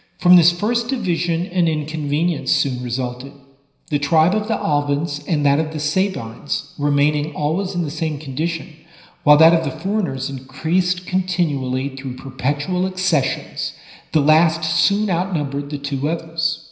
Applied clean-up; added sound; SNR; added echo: none; none; none; reverberation time 0.9 s.